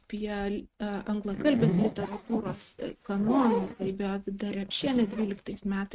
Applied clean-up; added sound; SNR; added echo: neural mask model RNNoise.